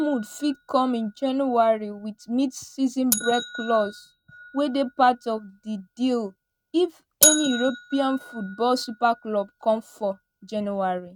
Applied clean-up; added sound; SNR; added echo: neural mask model RNNoise.